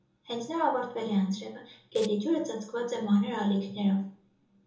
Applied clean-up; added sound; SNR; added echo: none; Domestic sounds, home sounds; 19 dB; reverberation time 1.0 s.